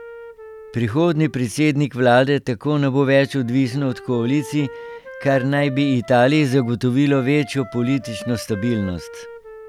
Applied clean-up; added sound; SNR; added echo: none; Wind instrument, woodwind instrument; 18 dB; none.